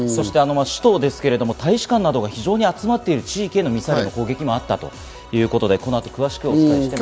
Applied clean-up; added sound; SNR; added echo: none; none; none; none.